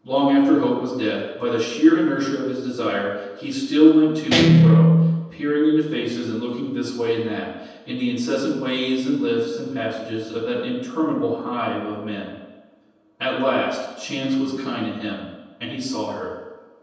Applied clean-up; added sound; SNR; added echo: none; Guitar; -4 dB; reverberation time 1.1 s.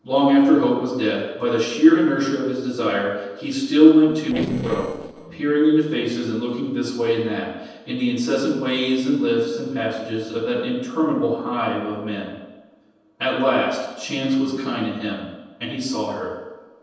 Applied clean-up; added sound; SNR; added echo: neural separator model SepFormer DNS4.